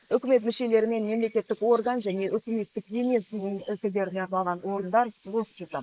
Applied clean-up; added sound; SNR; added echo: neural mask model Resemble Enhance denoiser.